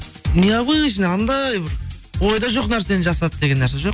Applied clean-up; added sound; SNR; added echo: none; none; none; none.